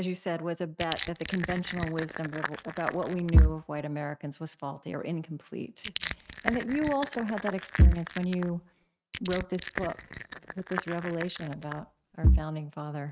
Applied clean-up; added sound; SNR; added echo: neural mask model RNNoise.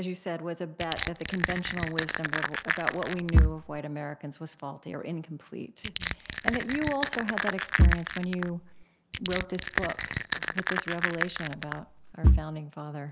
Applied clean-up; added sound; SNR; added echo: none; Crushing + Bass drum / Thump, thud; -5 dB; none.